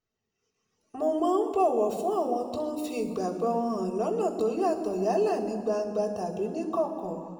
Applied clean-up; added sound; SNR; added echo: none; none; none; reverberation time 2.1 s.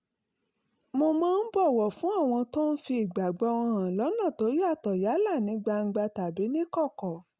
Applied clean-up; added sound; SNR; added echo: none; none; none; none.